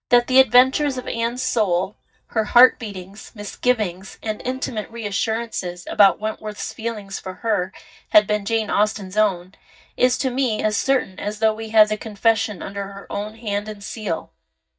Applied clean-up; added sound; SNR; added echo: neural mask model DeepFilterNet 3.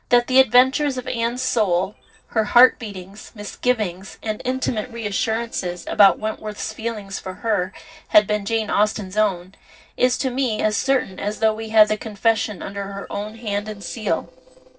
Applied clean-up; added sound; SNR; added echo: neural separator model SepFormer DNS4.